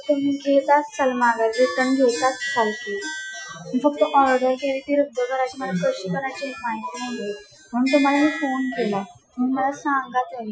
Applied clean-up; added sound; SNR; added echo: classical method Wiener filter.